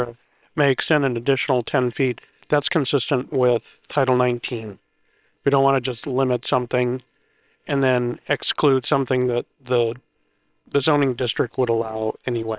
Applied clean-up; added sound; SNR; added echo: neural separator model SepFormer WHAM!.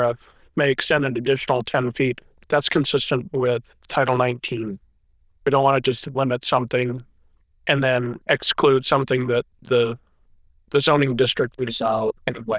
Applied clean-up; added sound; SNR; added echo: neural diffusion model UNIVERSE++.